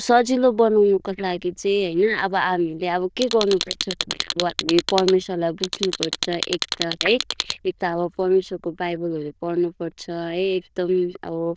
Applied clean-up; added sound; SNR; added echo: neural diffusion model UNIVERSE++.